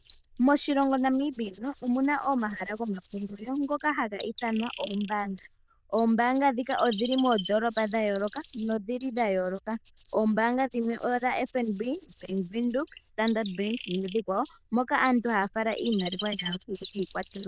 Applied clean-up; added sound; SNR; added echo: neural diffusion model UNIVERSE++.